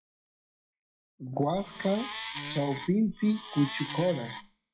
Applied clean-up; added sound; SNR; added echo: classical method WPE with log-MMSE.